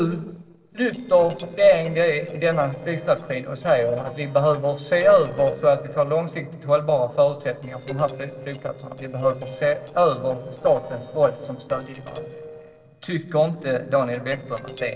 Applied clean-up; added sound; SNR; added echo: neural separator model SepFormer DNS4.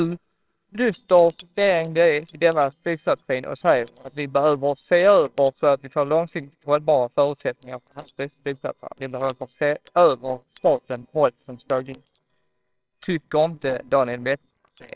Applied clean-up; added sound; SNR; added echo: neural separator model SepFormer WHAMR!.